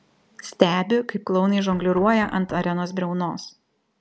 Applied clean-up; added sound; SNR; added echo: none; Knock; 19 dB; none.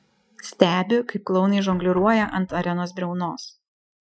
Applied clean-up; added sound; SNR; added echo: classical method Wiener filter.